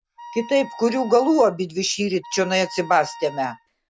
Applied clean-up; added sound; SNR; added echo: none; Wind instrument, woodwind instrument; 18 dB; none.